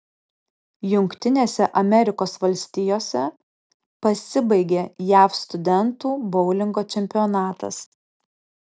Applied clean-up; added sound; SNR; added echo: none; none; none; none.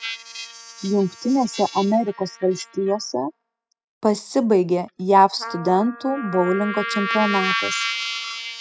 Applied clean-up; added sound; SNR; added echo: classical method spectral subtraction.